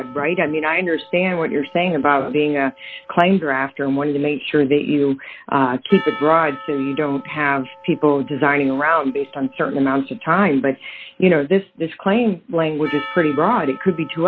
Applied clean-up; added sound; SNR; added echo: none; Percussion; 19 dB; none.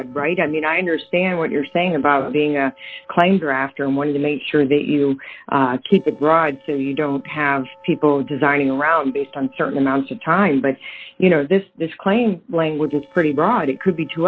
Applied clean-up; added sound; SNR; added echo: neural separator model SepFormer DNS4.